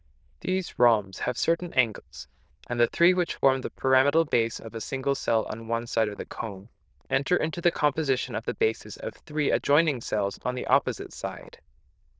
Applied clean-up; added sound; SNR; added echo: neural diffusion model UNIVERSE++.